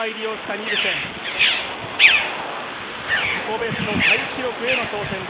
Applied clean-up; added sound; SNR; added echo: neural mask model Resemble Enhance denoiser.